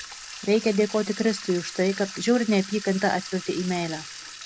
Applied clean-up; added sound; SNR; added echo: none; Sink (filling or washing) / Water tap, faucet; 14 dB; none.